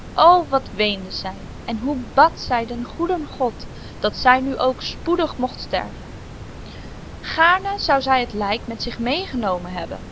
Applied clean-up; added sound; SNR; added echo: none; Water; 14 dB; none.